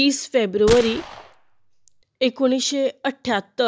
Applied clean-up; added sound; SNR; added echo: none; Gunshot, gunfire; 10 dB; none.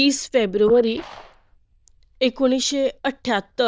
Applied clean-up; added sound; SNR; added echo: neural diffusion model UNIVERSE++.